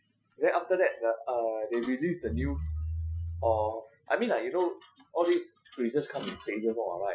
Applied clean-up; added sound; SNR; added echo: classical method Wiener filter.